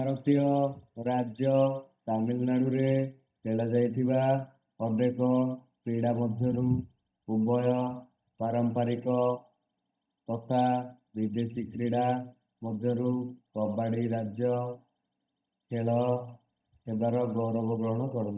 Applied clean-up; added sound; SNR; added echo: neural mask model DeepFilterNet 3.